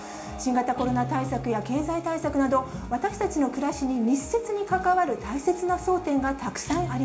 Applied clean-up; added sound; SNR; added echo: none; Guitar; 15 dB; reverberation time 0.4 s.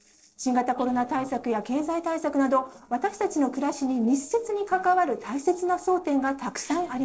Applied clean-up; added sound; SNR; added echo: neural separator model SepFormer DNS4.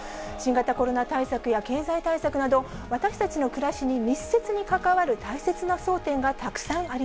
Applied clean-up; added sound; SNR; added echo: none; none; none; none.